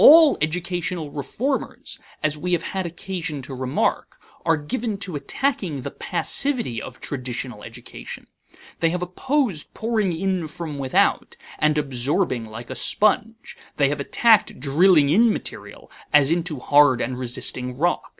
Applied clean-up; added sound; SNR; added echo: none; none; none; none.